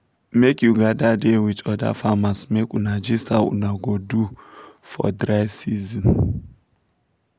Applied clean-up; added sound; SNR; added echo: none; none; none; none.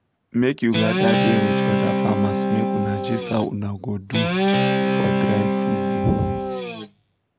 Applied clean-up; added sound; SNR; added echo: none; Guitar; -3 dB; none.